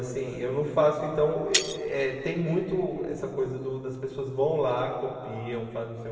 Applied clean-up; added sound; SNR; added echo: none; Shatter; 7 dB; reverberation time 2.5 s.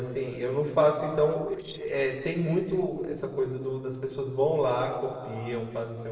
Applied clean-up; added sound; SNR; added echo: neural separator model SepFormer DNS4.